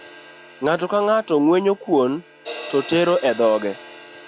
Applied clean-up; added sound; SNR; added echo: none; Crash cymbal; 18 dB; none.